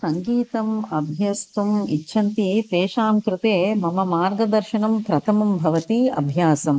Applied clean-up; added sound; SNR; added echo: neural mask model Resemble Enhance denoiser.